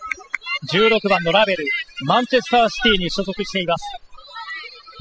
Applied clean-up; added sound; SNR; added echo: classical method spectral subtraction.